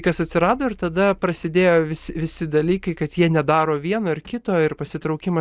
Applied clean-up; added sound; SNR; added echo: neural mask model DeepFilterNet 3.